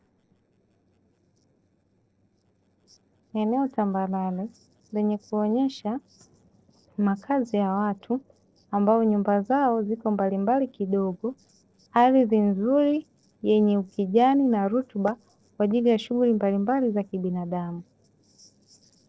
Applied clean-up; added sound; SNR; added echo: neural separator model SepFormer DNS4.